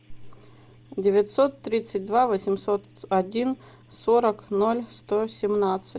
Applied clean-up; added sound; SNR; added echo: none; none; none; none.